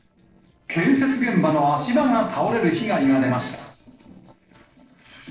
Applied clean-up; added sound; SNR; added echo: neural separator model SepFormer DNS4.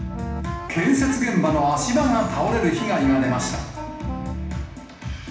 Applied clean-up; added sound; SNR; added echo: none; Wind instrument, woodwind instrument; 13 dB; reverberation time 0.9 s.